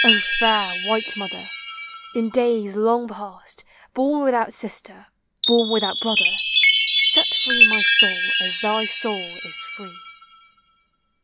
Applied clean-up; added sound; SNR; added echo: none; Chime; -3 dB; none.